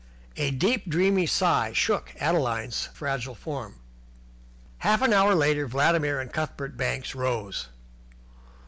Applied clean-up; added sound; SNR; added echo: none; none; none; none.